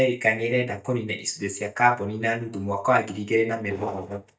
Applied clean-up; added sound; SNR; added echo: neural mask model DeepFilterNet 3.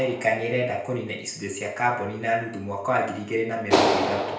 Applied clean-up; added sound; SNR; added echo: none; Clapping; 3 dB; reverberation time 0.5 s.